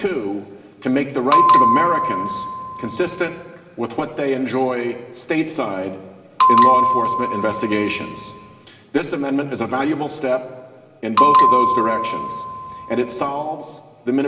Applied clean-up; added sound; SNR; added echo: none; Bell; -5 dB; reverberation time 2.9 s.